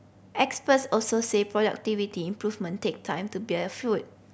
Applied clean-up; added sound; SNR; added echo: none; none; none; none.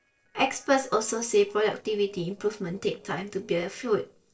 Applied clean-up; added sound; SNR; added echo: neural separator model SepFormer DNS4.